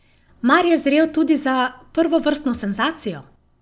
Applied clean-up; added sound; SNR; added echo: none; none; none; none.